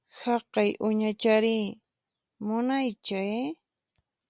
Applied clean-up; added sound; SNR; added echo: none; none; none; none.